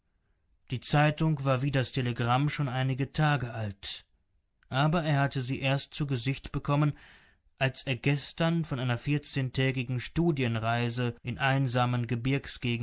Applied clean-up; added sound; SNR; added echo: none; none; none; none.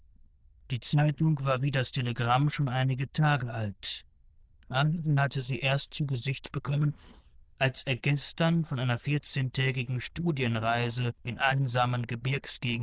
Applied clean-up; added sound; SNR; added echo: neural diffusion model UNIVERSE++.